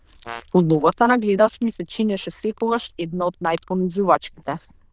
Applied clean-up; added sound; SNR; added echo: neural diffusion model UNIVERSE++.